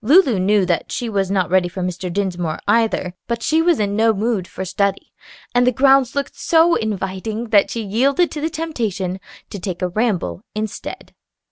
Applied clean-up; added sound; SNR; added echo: none; none; none; none.